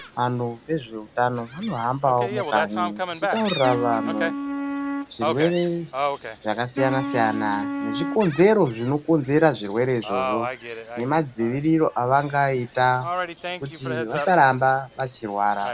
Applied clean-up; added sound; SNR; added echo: none; Gull, seagull + Wind instrument, woodwind instrument; 7 dB; none.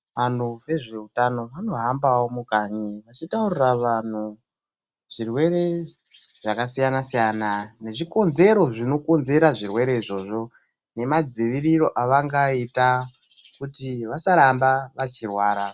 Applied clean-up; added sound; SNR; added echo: none; none; none; none.